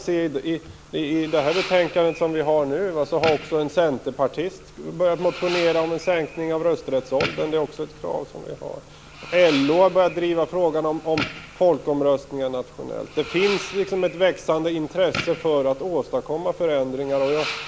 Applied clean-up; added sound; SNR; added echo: none; Fireworks; 14 dB; none.